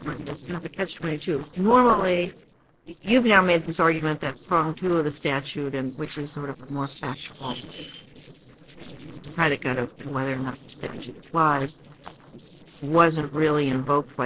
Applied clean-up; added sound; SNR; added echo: neural separator model SepFormer DNS4.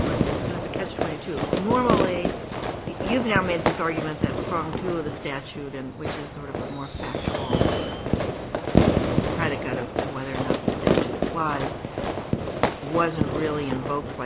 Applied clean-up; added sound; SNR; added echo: none; Fireworks; -4 dB; none.